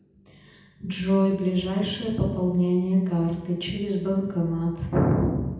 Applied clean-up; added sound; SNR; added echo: none; none; none; reverberation time 0.9 s.